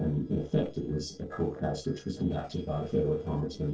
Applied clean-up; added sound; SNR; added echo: neural separator model SepFormer DNS4.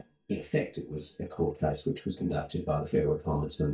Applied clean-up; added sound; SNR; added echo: neural mask model DeepFilterNet 3.